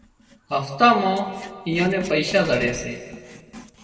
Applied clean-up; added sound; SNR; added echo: none; Writing; 17 dB; reverberation time 1.6 s.